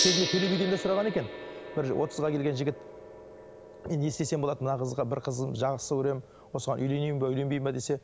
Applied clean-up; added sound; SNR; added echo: none; Gong; 8 dB; none.